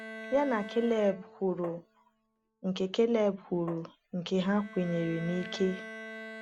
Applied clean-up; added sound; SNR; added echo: none; Bowed string instrument + Tap; 14 dB; none.